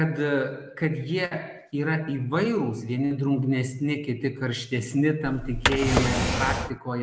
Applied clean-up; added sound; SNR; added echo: none; Drawer open or close; 0 dB; none.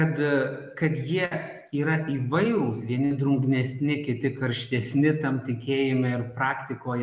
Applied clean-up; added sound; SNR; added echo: none; none; none; none.